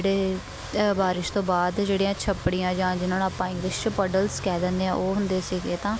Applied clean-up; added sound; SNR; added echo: none; none; none; none.